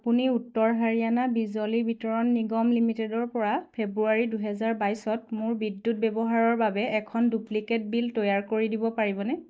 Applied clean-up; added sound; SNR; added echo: neural mask model DeepFilterNet 3.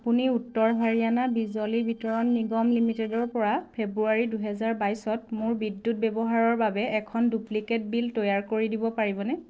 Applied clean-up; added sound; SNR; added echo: neural separator model SepFormer DNS4.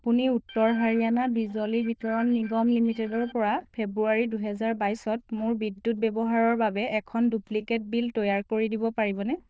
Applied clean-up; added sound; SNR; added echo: neural diffusion model UNIVERSE++.